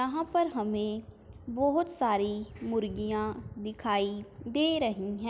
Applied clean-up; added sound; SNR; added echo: none; none; none; none.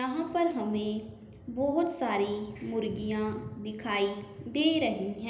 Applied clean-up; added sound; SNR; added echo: none; none; none; reverberation time 0.8 s.